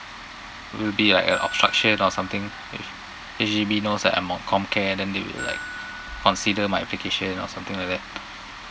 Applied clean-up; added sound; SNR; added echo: none; Glockenspiel; 17 dB; none.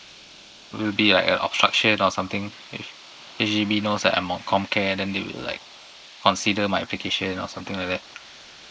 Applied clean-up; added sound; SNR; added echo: neural mask model Resemble Enhance denoiser.